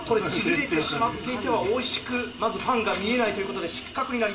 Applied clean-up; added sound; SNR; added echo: none; Hiss; 17 dB; reverberation time 0.2 s.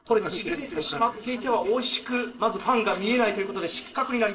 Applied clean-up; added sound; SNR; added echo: neural separator model SepFormer DNS4.